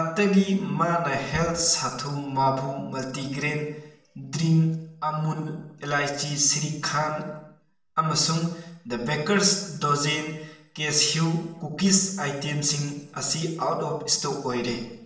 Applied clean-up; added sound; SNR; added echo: none; none; none; reverberation time 0.8 s.